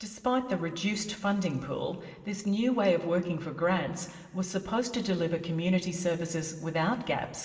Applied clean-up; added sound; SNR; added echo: none; none; none; reverberation time 1.8 s.